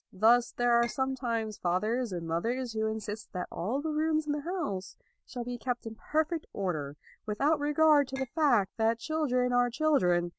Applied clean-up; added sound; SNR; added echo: none; Chink, clink; 19 dB; none.